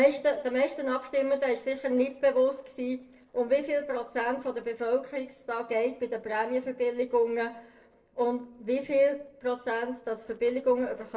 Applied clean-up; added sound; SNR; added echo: neural separator model SepFormer DNS4.